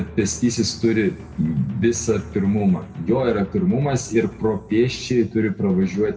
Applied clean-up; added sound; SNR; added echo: none; Drum; 19 dB; reverberation time 1.2 s.